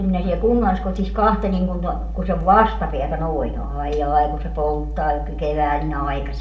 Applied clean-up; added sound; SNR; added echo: none; none; none; reverberation time 0.6 s.